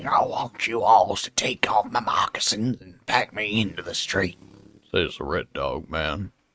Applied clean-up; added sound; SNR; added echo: neural mask model RNNoise.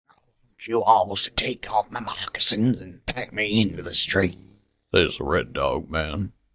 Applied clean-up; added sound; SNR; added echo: neural mask model DeepFilterNet 3.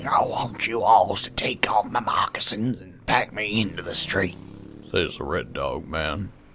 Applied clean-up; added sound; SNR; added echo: none; Traffic noise, roadway noise; 20 dB; none.